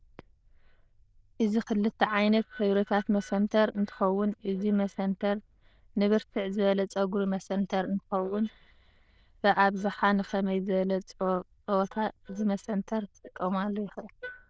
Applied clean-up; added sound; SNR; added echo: neural diffusion model UNIVERSE++.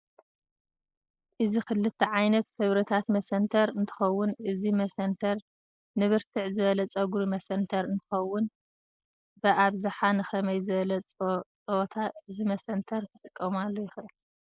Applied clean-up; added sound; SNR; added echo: neural mask model Resemble Enhance denoiser.